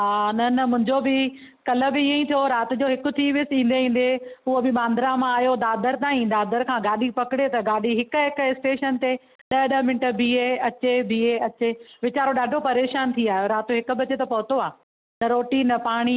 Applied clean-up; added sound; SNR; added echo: none; none; none; none.